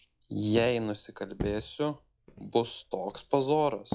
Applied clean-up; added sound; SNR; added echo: classical method log-MMSE.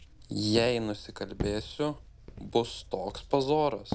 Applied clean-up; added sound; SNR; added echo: none; Walk, footsteps; 12 dB; none.